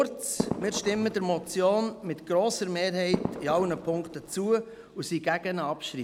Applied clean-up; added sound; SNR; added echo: none; Fireworks; 9 dB; none.